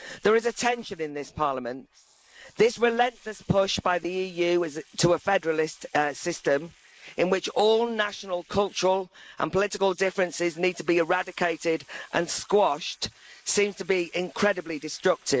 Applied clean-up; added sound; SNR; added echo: neural mask model Resemble Enhance denoiser.